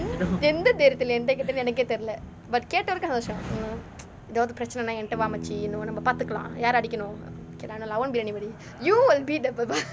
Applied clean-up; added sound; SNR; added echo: none; Bass guitar; 14 dB; none.